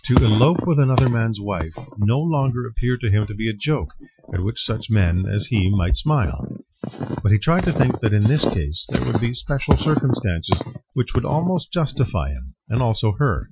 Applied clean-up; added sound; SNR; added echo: classical method Wiener filter.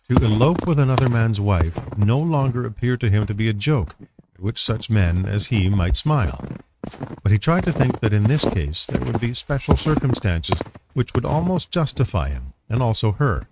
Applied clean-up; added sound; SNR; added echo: neural mask model RNNoise.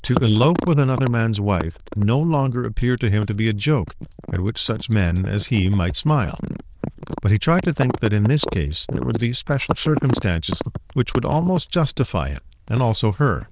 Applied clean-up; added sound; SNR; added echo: neural diffusion model UNIVERSE++.